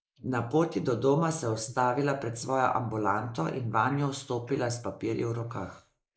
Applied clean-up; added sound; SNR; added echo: neural mask model Resemble Enhance denoiser.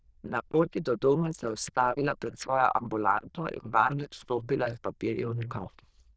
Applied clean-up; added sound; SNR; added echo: neural diffusion model UNIVERSE++.